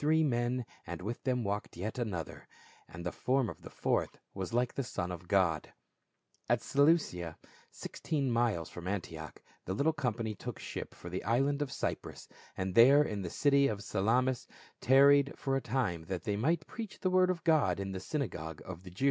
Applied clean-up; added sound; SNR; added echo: none; none; none; none.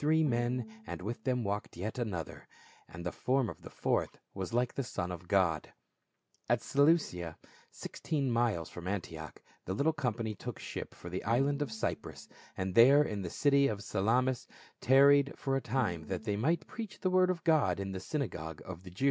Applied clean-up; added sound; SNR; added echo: none; Bowed string instrument; 19 dB; none.